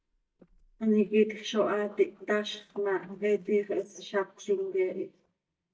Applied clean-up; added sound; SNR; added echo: neural mask model DeepFilterNet 3.